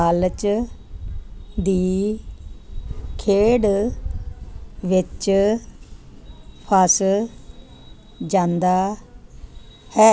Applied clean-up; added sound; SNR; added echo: none; none; none; none.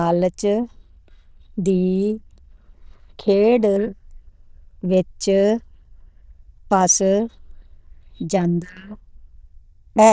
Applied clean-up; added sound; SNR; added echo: neural diffusion model UNIVERSE++.